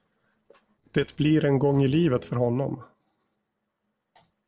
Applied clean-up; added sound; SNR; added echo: neural separator model SepFormer DNS4.